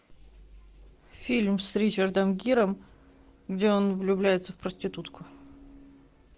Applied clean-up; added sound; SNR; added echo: none; none; none; none.